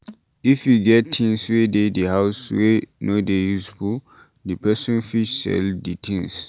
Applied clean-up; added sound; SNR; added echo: none; none; none; none.